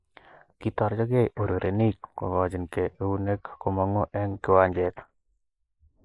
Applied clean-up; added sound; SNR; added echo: neural mask model Resemble Enhance denoiser.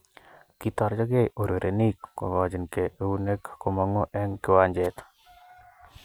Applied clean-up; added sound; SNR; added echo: none; none; none; none.